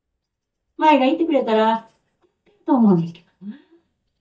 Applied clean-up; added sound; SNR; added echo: neural mask model DeepFilterNet 3.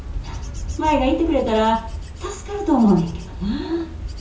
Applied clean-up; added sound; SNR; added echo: none; Wind / Bird / Insect; 9 dB; reverberation time 0.6 s.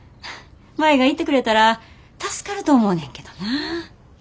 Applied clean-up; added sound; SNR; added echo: none; none; none; none.